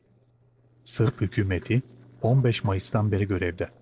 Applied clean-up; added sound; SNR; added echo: neural separator model SepFormer DNS4.